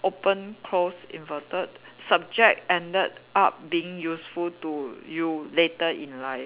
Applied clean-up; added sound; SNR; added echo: none; none; none; none.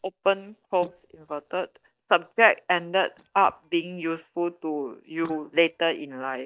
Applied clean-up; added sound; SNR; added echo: neural mask model DeepFilterNet 3.